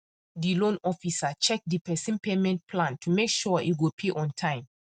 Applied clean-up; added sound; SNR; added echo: none; none; none; none.